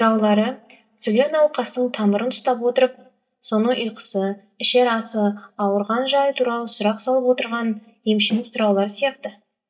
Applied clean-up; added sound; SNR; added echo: neural mask model DeepFilterNet 3.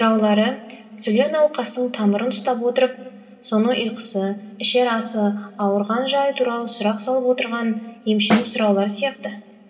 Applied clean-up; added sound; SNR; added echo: none; Snare drum; 5 dB; reverberation time 2.3 s.